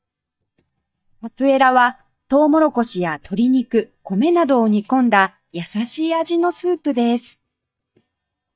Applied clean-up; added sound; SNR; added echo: neural mask model DeepFilterNet 3.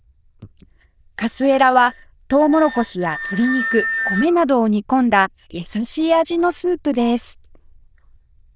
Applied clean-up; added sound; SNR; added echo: neural diffusion model UNIVERSE++.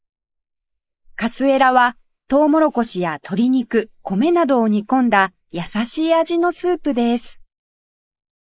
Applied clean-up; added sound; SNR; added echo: neural mask model Resemble Enhance denoiser.